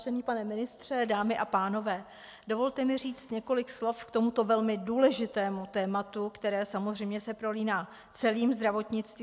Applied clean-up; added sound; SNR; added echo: none; none; none; none.